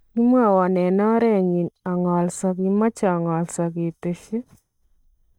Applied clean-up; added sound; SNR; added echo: neural mask model DeepFilterNet 3.